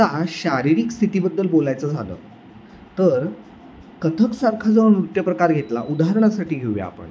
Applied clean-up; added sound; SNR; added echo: none; none; none; none.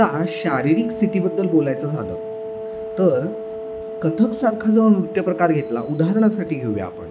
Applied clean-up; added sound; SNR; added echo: none; Wind instrument, woodwind instrument; 10 dB; none.